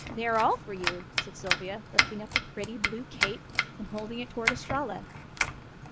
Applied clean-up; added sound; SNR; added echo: none; Domestic sounds, home sounds; -2 dB; none.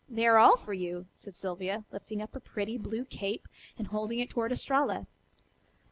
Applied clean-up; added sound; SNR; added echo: none; none; none; none.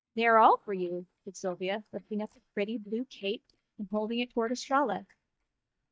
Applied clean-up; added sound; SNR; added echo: neural mask model DeepFilterNet 3.